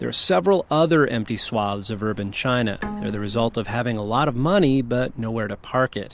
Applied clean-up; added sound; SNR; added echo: none; Bowed string instrument + Bird; 16 dB; none.